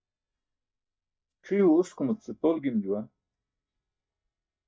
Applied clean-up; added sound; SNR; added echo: neural mask model DeepFilterNet 3.